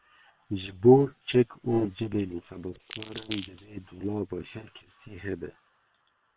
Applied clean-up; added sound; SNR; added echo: neural separator model SepFormer WHAM!.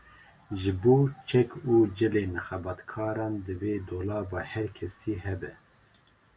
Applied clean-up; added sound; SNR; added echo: none; none; none; none.